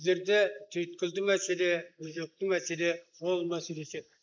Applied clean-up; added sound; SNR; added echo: neural mask model Resemble Enhance denoiser.